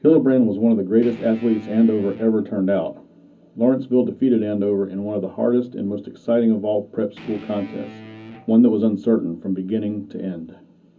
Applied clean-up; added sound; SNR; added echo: none; Guitar; 19 dB; reverberation time 0.4 s.